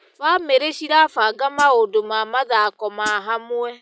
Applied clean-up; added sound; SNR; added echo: classical method log-MMSE.